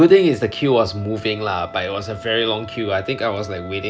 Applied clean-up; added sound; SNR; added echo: none; Wind instrument, woodwind instrument; 18 dB; none.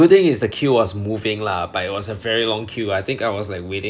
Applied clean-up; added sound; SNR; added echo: none; none; none; none.